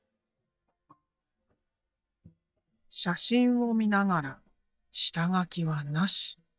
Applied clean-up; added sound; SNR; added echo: neural mask model DeepFilterNet 3.